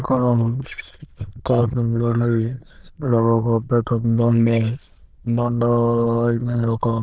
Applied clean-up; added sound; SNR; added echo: neural diffusion model UNIVERSE++.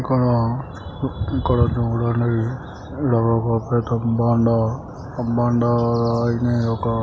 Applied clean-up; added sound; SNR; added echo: none; none; none; none.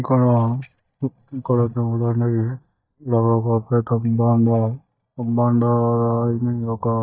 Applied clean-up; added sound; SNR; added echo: neural mask model DeepFilterNet 3.